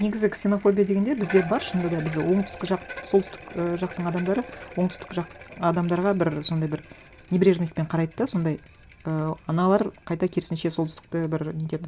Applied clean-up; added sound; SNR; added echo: none; Bicycle; 17 dB; none.